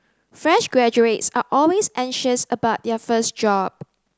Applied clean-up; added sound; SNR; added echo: none; none; none; none.